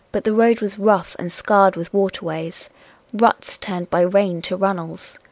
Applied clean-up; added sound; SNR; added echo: none; none; none; none.